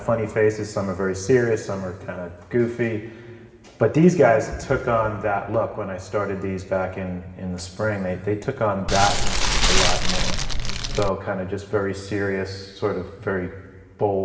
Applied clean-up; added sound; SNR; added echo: none; Fire; -4 dB; reverberation time 1.8 s.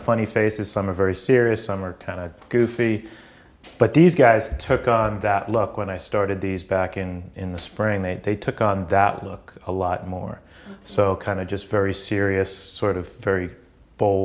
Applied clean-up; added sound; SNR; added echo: none; none; none; none.